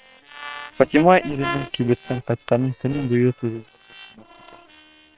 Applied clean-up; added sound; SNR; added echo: neural separator model SepFormer WHAM!.